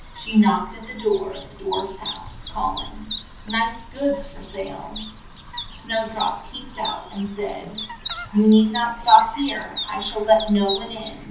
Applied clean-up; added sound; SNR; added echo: none; Chirp, tweet; 11 dB; reverberation time 0.7 s.